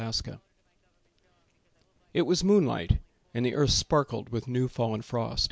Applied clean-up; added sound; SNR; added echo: none; none; none; none.